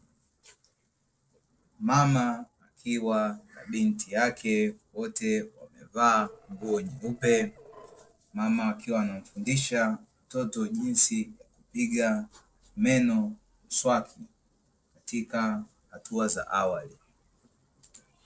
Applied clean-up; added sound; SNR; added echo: neural separator model SepFormer DNS4.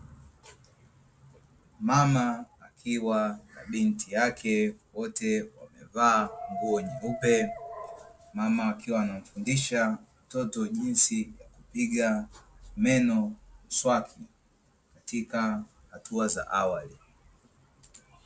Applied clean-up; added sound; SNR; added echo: none; Dog; 10 dB; none.